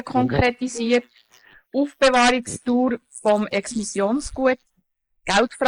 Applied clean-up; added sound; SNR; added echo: neural mask model Resemble Enhance denoiser.